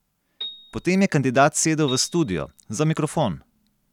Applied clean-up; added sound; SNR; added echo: none; Piano; 18 dB; none.